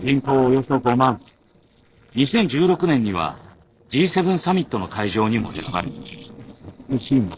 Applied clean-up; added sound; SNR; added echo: neural separator model SepFormer DNS4.